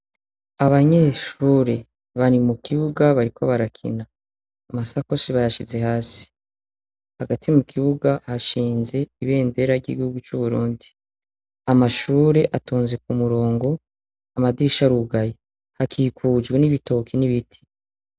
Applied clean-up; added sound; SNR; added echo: none; none; none; none.